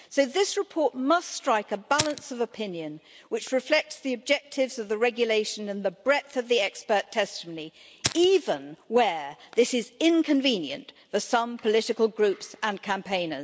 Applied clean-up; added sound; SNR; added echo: none; Fire; 11 dB; none.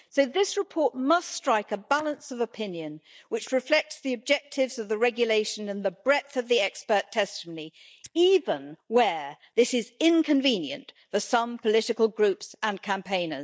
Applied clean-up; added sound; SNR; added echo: neural mask model DeepFilterNet 3.